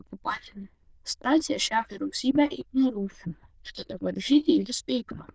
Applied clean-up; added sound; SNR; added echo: neural diffusion model UNIVERSE++.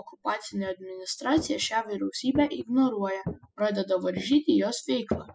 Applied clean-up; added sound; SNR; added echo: classical method spectral subtraction.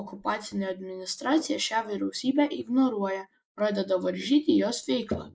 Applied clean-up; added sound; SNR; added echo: neural mask model Resemble Enhance denoiser.